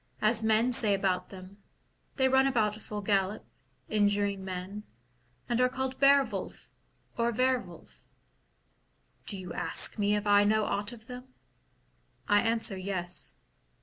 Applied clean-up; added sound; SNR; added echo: none; none; none; none.